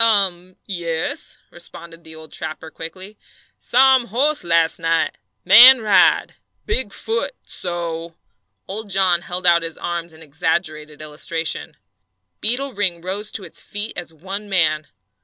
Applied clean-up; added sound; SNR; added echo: none; none; none; none.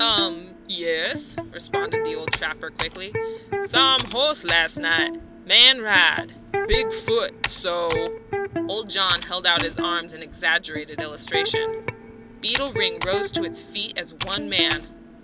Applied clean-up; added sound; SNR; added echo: none; Computer keyboard + Electric guitar; 6 dB; none.